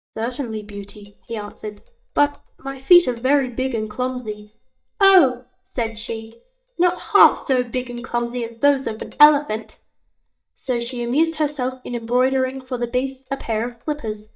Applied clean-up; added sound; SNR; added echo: neural mask model DeepFilterNet 3.